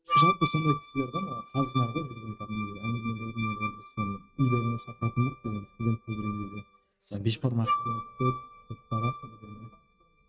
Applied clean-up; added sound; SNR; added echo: neural mask model RNNoise.